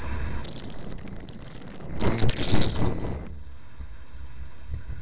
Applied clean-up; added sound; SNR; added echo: neural separator model SepFormer DNS4.